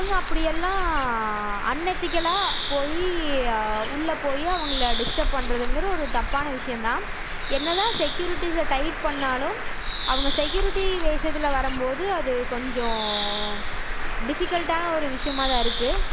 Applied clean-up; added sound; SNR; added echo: none; Bird; -1 dB; none.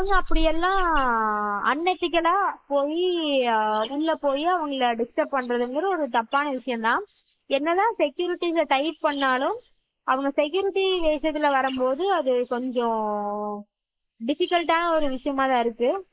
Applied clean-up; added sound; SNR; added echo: neural mask model Resemble Enhance denoiser.